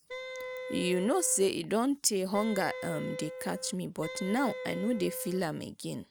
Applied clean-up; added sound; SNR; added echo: none; Wind instrument, woodwind instrument; 9 dB; none.